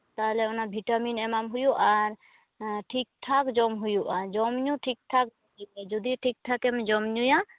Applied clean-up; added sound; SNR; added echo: none; none; none; none.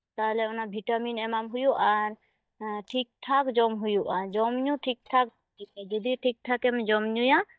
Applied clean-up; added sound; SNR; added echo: neural mask model DeepFilterNet 3.